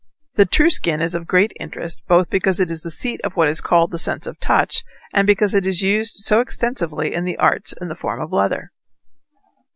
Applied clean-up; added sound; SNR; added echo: none; none; none; none.